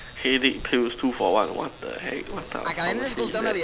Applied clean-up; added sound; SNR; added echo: none; Fixed-wing aircraft, airplane; 7 dB; none.